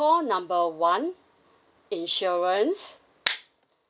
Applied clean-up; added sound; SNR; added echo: none; none; none; none.